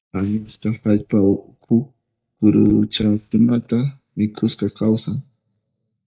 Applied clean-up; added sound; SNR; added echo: neural mask model DeepFilterNet 3.